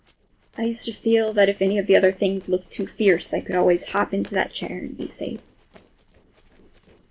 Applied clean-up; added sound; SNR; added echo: neural separator model SepFormer DNS4.